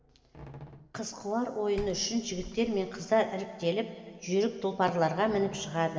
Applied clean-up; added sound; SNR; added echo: none; Slam; 19 dB; reverberation time 2.3 s.